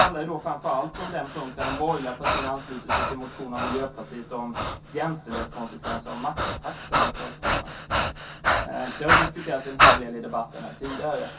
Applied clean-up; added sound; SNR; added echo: none; Breathing; -5 dB; reverberation time 0.3 s.